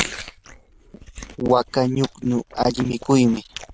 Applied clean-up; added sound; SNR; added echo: none; Chewing, mastication; 13 dB; none.